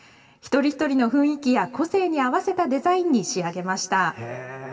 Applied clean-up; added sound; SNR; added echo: none; none; none; reverberation time 1.3 s.